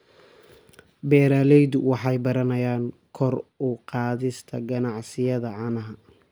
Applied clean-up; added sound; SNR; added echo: none; none; none; none.